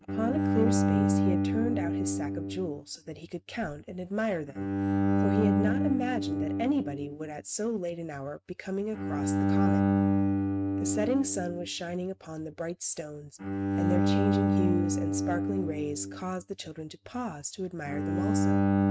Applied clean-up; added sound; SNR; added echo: neural mask model RNNoise.